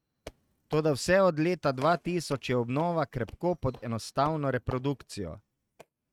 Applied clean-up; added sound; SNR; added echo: neural mask model RNNoise.